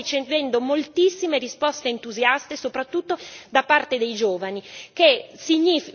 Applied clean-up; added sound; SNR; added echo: none; none; none; none.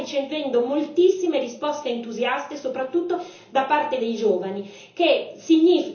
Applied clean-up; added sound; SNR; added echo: none; none; none; reverberation time 0.8 s.